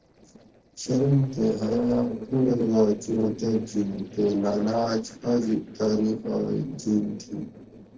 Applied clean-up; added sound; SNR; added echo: neural separator model SepFormer DNS4.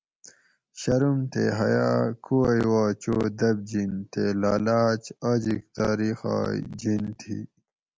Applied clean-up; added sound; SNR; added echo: none; none; none; none.